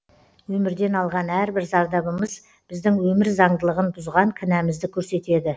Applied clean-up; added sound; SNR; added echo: none; none; none; none.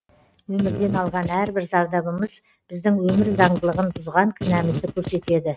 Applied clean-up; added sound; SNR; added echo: neural mask model RNNoise.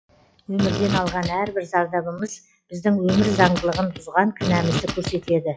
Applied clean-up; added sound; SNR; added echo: classical method log-MMSE.